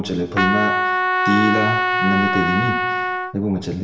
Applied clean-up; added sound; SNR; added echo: none; Trumpet; -2 dB; reverberation time 0.8 s.